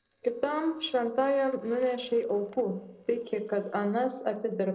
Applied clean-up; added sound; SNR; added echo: neural separator model SepFormer DNS4.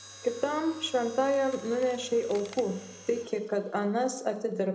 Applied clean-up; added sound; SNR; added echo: none; Mechanisms; 20 dB; reverberation time 0.7 s.